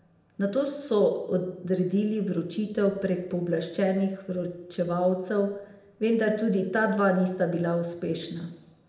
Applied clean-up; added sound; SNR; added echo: none; none; none; reverberation time 0.7 s.